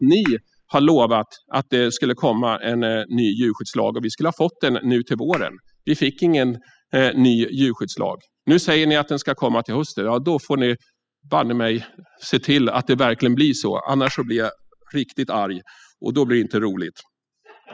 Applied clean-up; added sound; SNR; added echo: classical method spectral subtraction.